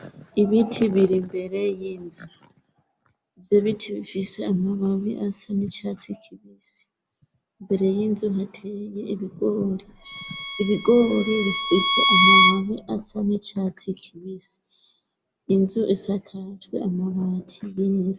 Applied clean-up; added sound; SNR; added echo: none; Bowed string instrument; -3 dB; none.